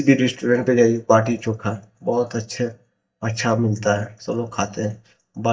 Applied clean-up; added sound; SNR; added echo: neural mask model DeepFilterNet 3.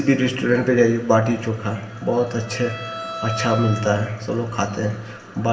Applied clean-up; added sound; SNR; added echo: none; Bowed string instrument; 15 dB; reverberation time 1.9 s.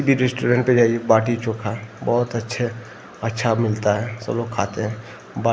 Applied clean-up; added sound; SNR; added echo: none; none; none; none.